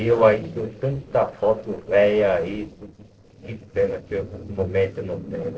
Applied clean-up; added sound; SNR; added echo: neural separator model SepFormer DNS4.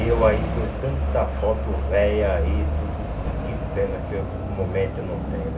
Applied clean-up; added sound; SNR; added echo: none; Alarm / Truck; -1 dB; reverberation time 0.3 s.